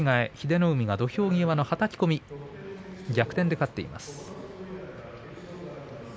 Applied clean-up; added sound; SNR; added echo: none; none; none; none.